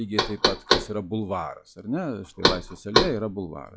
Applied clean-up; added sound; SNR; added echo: classical method log-MMSE.